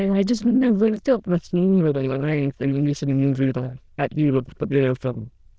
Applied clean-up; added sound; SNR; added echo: neural diffusion model UNIVERSE++.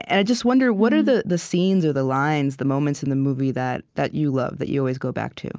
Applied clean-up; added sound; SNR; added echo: none; none; none; none.